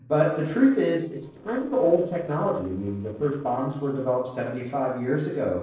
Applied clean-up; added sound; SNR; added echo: neural separator model SepFormer DNS4.